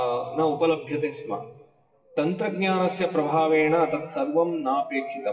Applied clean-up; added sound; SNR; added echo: classical method WPE with log-MMSE.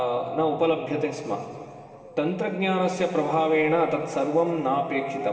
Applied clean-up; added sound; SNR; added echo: none; Brass instrument; 16 dB; reverberation time 2.7 s.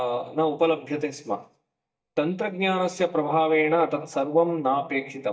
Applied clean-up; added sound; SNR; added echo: neural mask model DeepFilterNet 3.